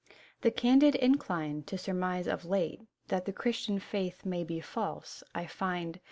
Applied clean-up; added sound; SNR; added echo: none; none; none; none.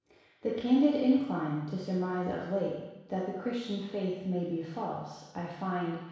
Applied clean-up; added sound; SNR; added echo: none; none; none; reverberation time 1.1 s.